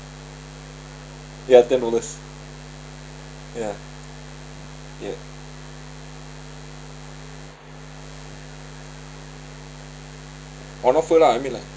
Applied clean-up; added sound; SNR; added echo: none; Buzz; 14 dB; none.